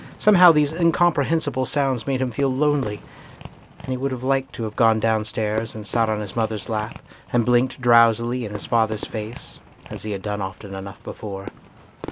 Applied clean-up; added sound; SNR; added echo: none; Fireworks; 17 dB; none.